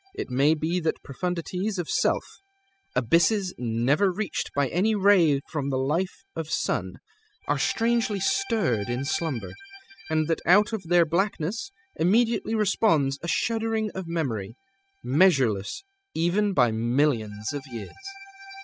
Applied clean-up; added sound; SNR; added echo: classical method spectral subtraction.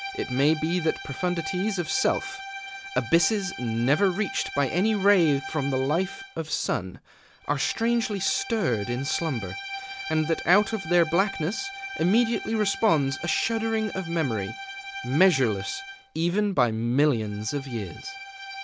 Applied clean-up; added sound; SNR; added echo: none; Bowed string instrument; 12 dB; none.